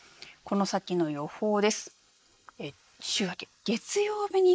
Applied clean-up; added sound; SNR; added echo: neural mask model Resemble Enhance denoiser.